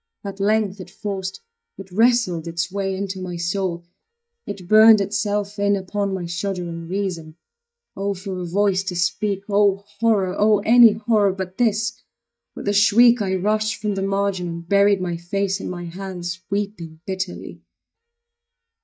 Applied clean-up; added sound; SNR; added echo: neural mask model DeepFilterNet 3.